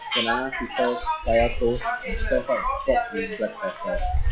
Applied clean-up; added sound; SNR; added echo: classical method log-MMSE.